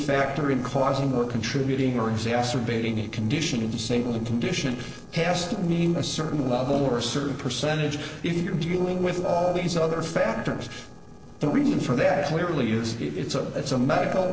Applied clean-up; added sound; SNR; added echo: neural separator model SepFormer DNS4.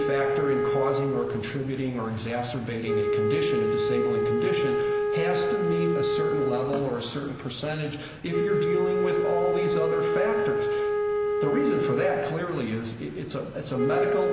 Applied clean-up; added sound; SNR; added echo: none; Wind instrument, woodwind instrument; -3 dB; none.